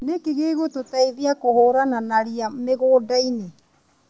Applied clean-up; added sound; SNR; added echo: none; none; none; none.